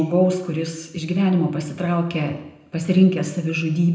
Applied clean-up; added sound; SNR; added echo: none; none; none; reverberation time 0.8 s.